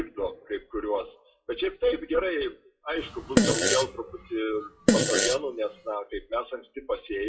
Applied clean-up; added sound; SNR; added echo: classical method WPE with log-MMSE.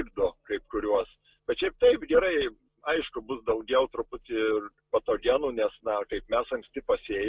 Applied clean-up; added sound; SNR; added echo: none; none; none; none.